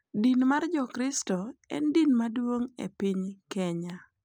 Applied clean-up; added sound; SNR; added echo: none; none; none; none.